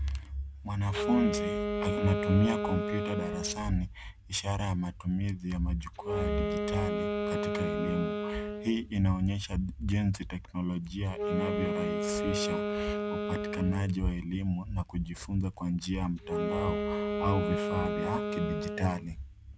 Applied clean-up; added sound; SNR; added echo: none; Wind instrument, woodwind instrument; 2 dB; none.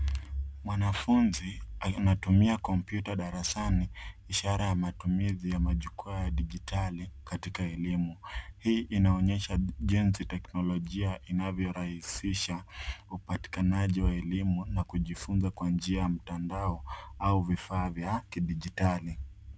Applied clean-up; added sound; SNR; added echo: none; none; none; none.